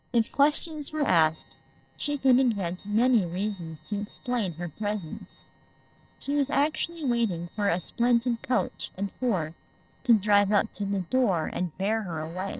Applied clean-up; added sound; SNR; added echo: neural separator model SepFormer DNS4.